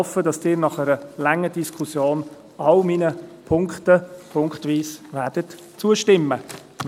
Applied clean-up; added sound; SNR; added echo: none; none; none; none.